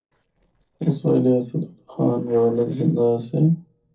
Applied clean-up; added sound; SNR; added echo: neural separator model SepFormer DNS4.